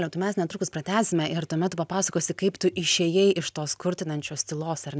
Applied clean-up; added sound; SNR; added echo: none; none; none; none.